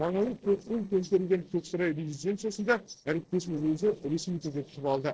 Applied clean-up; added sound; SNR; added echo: neural separator model SepFormer DNS4.